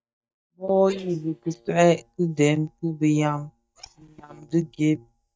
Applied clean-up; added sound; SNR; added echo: neural mask model DeepFilterNet 3.